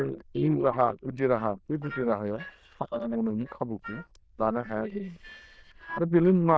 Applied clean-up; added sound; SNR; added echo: neural diffusion model UNIVERSE++.